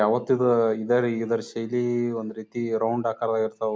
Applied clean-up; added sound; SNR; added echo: none; none; none; none.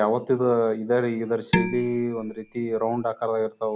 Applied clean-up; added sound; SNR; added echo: none; Dishes, pots, and pans; 5 dB; none.